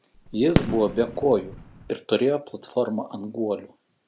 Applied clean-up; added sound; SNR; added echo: none; Fireworks; 4 dB; none.